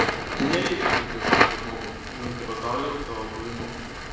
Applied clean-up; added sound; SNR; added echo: none; Crackle; -4 dB; reverberation time 0.9 s.